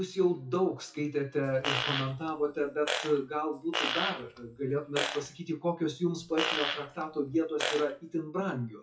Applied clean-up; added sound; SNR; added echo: classical method WPE with log-MMSE.